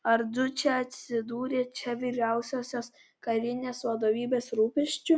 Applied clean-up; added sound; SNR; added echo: none; none; none; none.